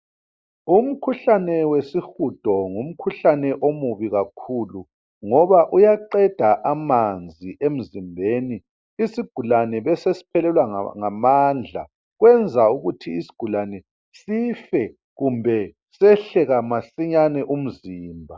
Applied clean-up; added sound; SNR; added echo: neural mask model Resemble Enhance denoiser.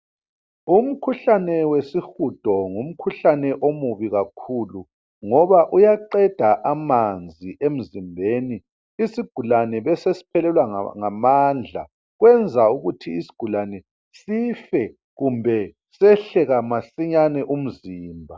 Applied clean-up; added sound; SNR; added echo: none; none; none; none.